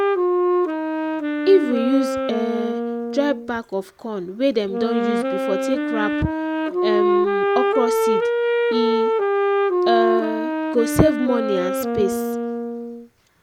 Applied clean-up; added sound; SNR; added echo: none; Wind instrument, woodwind instrument; -3 dB; none.